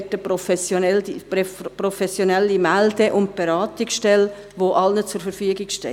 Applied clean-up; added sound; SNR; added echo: none; none; none; none.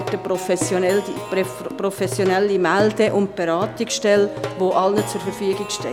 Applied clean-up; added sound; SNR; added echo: none; Plucked string instrument; 10 dB; none.